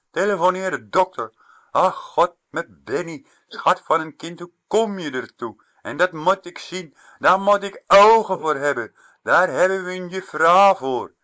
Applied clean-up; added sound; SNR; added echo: neural mask model Resemble Enhance denoiser.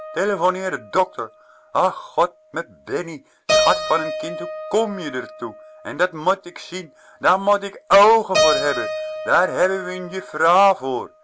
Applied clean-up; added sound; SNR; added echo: none; Keyboard (musical); 7 dB; none.